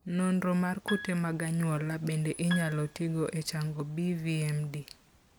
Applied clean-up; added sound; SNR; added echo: none; Piano; 14 dB; none.